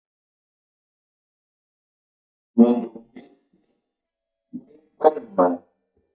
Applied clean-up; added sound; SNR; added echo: neural mask model DeepFilterNet 3.